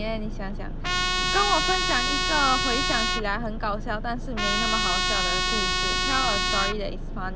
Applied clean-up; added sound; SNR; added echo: none; Trumpet; -1 dB; none.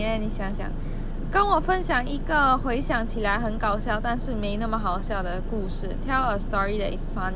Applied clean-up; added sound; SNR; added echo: none; none; none; none.